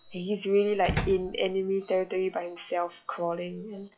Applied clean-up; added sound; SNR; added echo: classical method log-MMSE.